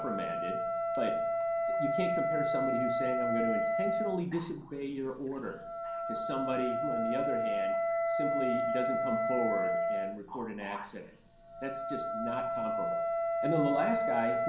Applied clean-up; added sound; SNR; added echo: none; Wind instrument, woodwind instrument; -4 dB; reverberation time 0.6 s.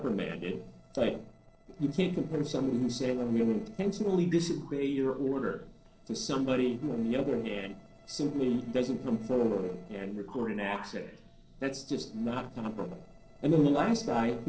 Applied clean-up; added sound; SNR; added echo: neural separator model SepFormer DNS4.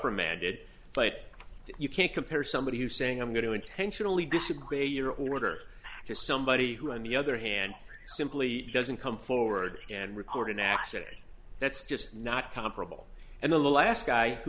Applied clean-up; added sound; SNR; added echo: none; none; none; none.